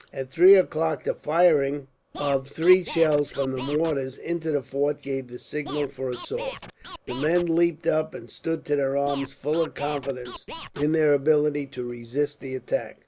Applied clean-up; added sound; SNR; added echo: none; Scratching (performance technique); 14 dB; none.